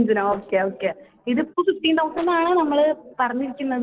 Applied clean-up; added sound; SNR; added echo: neural separator model SepFormer DNS4.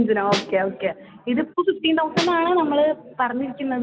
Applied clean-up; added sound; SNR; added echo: none; Snare drum; 4 dB; none.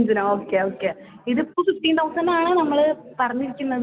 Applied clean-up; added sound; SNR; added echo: none; none; none; none.